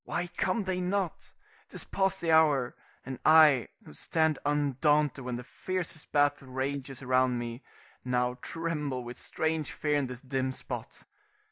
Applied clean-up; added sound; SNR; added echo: neural mask model DeepFilterNet 3.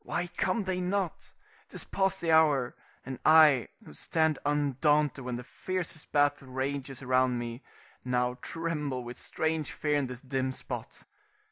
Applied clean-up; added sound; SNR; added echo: none; none; none; none.